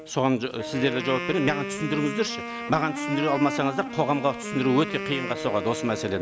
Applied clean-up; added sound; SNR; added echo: none; Wind instrument, woodwind instrument; 7 dB; none.